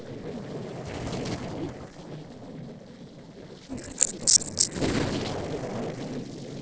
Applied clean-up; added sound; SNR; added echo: neural separator model SepFormer DNS4.